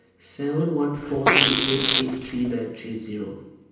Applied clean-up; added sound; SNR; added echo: none; Fart; -5 dB; reverberation time 0.9 s.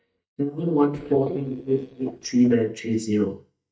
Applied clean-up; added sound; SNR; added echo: neural mask model DeepFilterNet 3.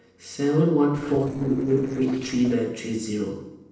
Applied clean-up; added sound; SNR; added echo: neural separator model SepFormer DNS4.